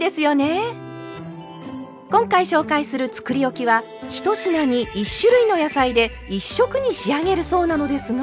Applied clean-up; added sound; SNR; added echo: none; none; none; none.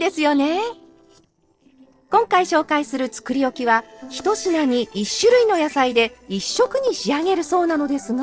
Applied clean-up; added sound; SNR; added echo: neural separator model SepFormer DNS4.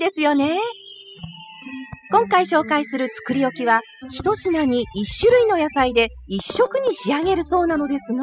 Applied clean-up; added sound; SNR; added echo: classical method spectral subtraction.